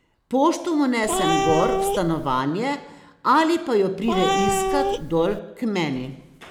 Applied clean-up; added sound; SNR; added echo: none; Cat; 1 dB; none.